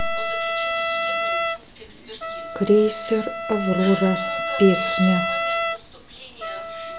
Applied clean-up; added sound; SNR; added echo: none; Trumpet; 3 dB; none.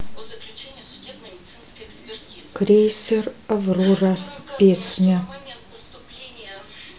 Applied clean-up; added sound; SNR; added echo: none; none; none; none.